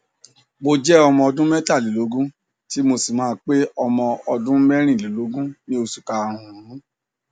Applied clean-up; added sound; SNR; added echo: none; none; none; none.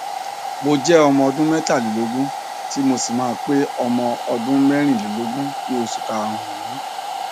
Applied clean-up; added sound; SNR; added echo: none; Domestic sounds, home sounds; 8 dB; none.